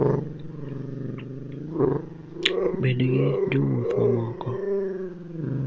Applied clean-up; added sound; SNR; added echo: none; Growling; -2 dB; none.